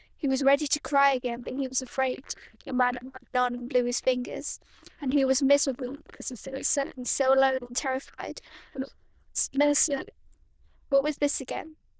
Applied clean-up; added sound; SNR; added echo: neural diffusion model UNIVERSE++.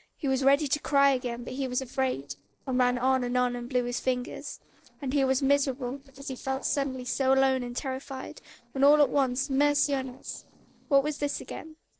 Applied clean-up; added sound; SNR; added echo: neural separator model SepFormer DNS4.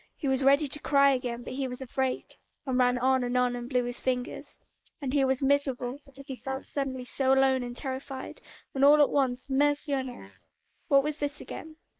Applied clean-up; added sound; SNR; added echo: neural mask model Resemble Enhance denoiser.